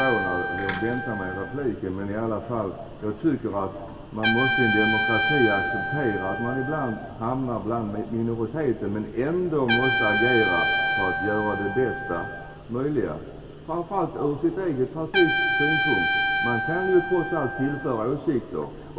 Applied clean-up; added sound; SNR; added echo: none; Trumpet; 2 dB; reverberation time 1.8 s.